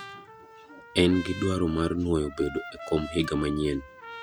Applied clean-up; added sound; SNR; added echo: none; Trumpet; 15 dB; none.